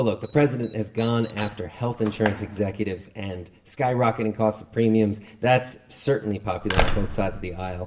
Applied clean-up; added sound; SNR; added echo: none; Slam; 7 dB; reverberation time 0.9 s.